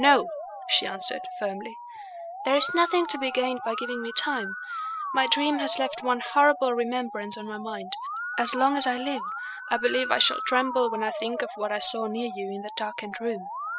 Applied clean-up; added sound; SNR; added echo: classical method spectral subtraction.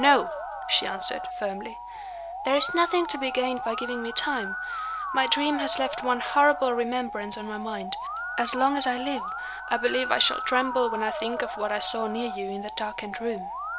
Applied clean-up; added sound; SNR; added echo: none; Musical instrument; 6 dB; none.